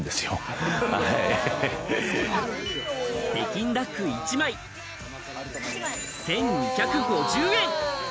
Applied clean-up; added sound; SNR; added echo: none; none; none; none.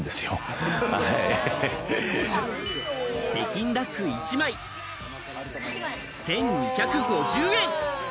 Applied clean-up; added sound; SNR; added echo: none; Screech; 20 dB; none.